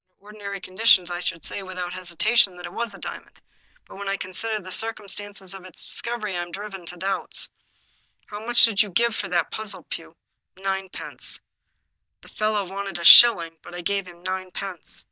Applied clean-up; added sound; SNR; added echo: neural mask model DeepFilterNet 3.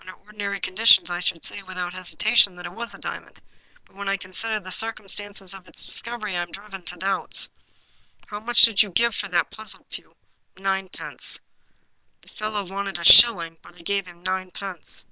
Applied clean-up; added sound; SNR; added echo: neural separator model SepFormer WHAM!.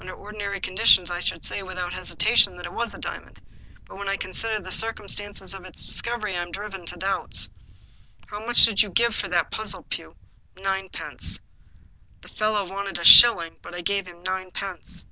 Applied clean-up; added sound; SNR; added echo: none; Thunder; 18 dB; none.